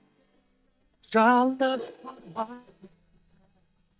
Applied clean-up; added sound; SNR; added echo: neural mask model DeepFilterNet 3.